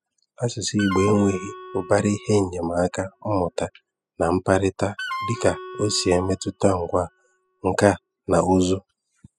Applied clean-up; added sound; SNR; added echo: classical method spectral subtraction.